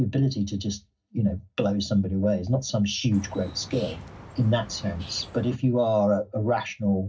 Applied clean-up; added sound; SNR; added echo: none; Bird; 16 dB; reverberation time 0.4 s.